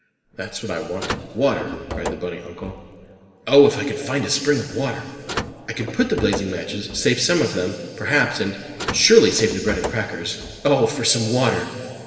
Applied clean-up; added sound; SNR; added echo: none; Car; 12 dB; reverberation time 2.5 s.